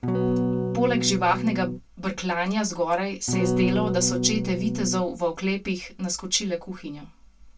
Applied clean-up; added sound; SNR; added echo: none; Electric guitar / Strum; -1 dB; reverberation time 0.1 s.